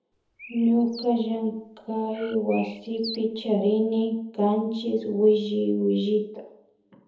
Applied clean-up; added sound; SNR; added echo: none; Bird; 19 dB; reverberation time 0.7 s.